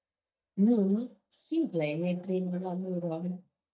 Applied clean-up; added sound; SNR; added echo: neural mask model DeepFilterNet 3.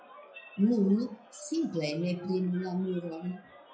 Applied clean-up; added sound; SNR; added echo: classical method WPE with log-MMSE.